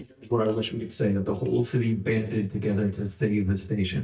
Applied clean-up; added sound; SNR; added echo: neural mask model DeepFilterNet 3.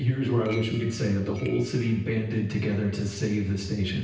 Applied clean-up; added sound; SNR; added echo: neural separator model SepFormer DNS4.